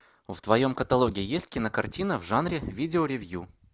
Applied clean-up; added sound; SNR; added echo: none; none; none; none.